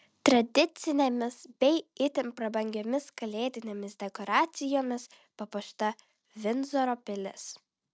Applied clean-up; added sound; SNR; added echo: none; none; none; none.